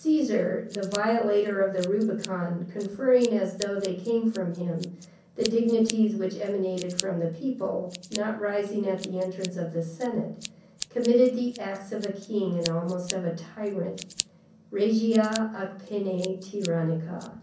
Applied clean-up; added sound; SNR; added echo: none; Scissors; 15 dB; reverberation time 0.6 s.